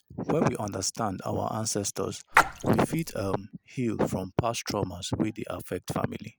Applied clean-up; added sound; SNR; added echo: none; Splash, splatter; -2 dB; none.